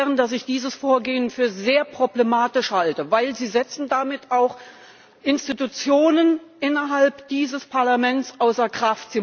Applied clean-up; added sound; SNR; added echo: none; none; none; none.